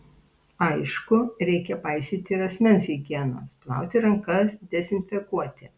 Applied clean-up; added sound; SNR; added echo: none; none; none; none.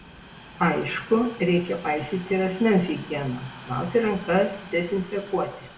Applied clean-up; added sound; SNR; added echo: none; Train; 18 dB; reverberation time 0.6 s.